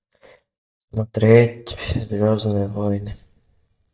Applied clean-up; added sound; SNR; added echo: neural mask model DeepFilterNet 3.